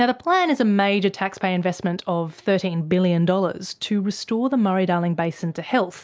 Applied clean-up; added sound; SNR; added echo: none; none; none; none.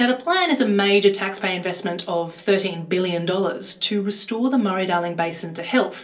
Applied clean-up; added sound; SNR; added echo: none; none; none; reverberation time 0.3 s.